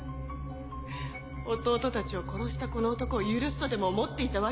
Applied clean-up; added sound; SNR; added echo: none; none; none; none.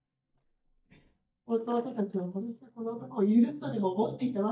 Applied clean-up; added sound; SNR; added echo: neural mask model DeepFilterNet 3.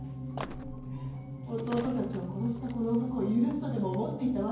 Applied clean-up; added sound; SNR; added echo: none; Slam; 16 dB; reverberation time 0.9 s.